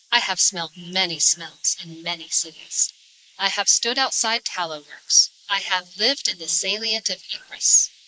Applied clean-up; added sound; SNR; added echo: neural mask model Resemble Enhance denoiser.